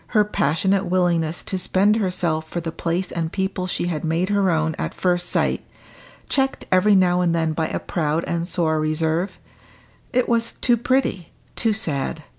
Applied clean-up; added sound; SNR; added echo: none; none; none; none.